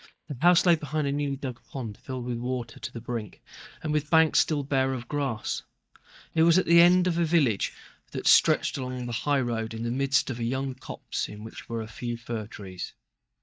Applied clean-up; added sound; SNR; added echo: neural mask model DeepFilterNet 3.